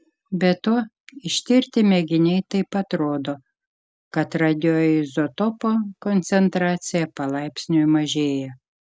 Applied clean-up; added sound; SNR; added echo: none; none; none; none.